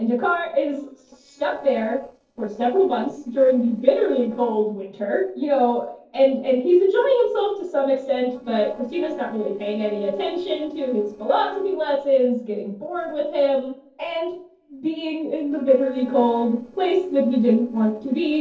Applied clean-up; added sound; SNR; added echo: neural separator model SepFormer DNS4.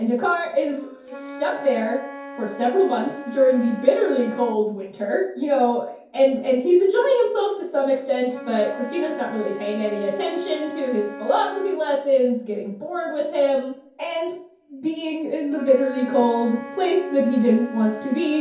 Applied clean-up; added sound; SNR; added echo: none; Wind instrument, woodwind instrument; 16 dB; reverberation time 0.6 s.